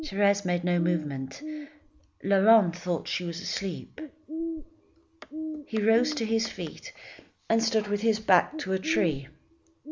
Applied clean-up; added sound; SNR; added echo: none; Bird; 11 dB; none.